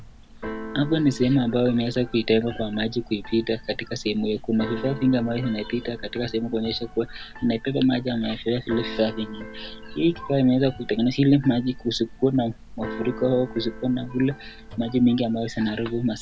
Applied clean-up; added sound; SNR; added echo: none; Keyboard (musical); 14 dB; none.